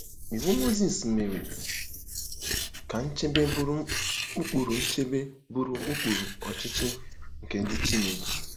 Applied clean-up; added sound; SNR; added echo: neural mask model Resemble Enhance denoiser.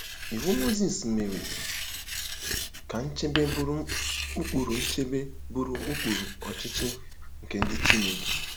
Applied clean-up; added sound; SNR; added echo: none; Writing; 1 dB; none.